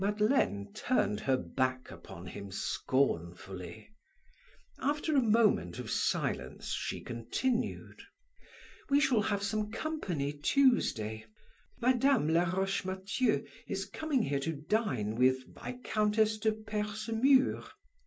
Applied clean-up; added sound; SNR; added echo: none; none; none; none.